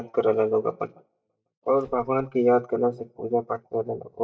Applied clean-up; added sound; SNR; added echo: neural mask model DeepFilterNet 3.